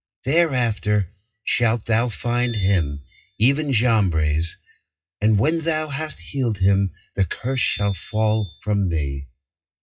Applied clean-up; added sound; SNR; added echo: classical method WPE with log-MMSE.